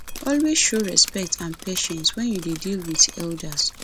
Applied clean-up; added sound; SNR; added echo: none; Drip; 14 dB; none.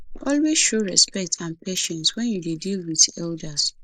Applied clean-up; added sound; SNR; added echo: neural mask model Resemble Enhance denoiser.